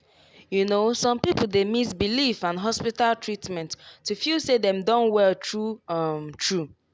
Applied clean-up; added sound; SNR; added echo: none; none; none; none.